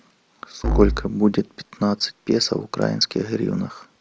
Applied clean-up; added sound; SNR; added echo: none; Musical instrument; 5 dB; none.